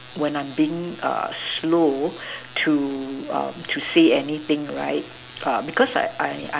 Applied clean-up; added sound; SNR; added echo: none; none; none; none.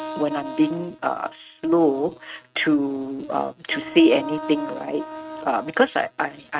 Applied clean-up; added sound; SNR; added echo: neural mask model RNNoise.